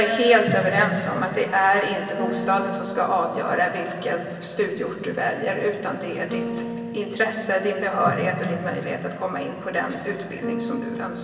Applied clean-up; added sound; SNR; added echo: none; Bass guitar; 12 dB; reverberation time 2.6 s.